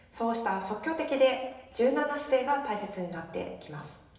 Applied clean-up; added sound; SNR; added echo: none; none; none; reverberation time 0.9 s.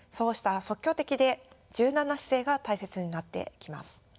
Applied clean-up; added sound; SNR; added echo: none; none; none; none.